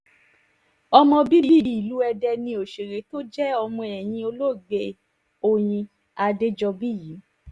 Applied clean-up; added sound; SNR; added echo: none; none; none; none.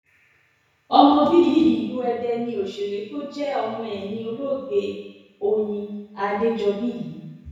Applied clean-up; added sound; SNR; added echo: none; none; none; reverberation time 1.0 s.